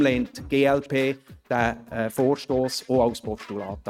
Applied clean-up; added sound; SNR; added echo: neural mask model RNNoise.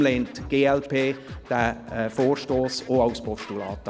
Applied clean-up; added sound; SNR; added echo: none; Scratching (performance technique); 16 dB; none.